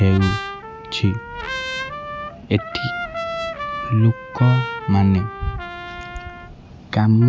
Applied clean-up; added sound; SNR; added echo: none; Trumpet; 10 dB; none.